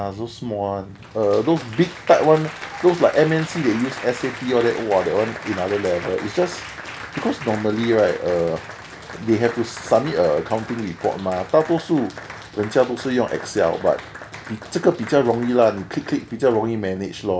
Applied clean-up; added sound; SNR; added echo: none; Applause; 15 dB; none.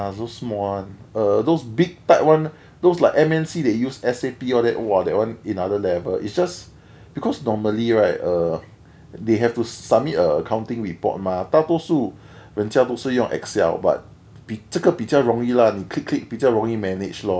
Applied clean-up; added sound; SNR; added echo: none; none; none; none.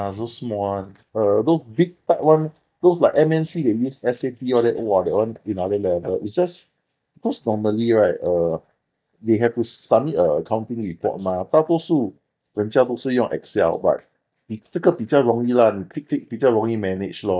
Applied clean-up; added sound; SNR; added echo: neural mask model DeepFilterNet 3.